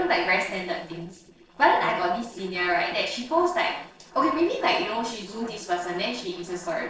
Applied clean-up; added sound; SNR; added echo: neural separator model SepFormer DNS4.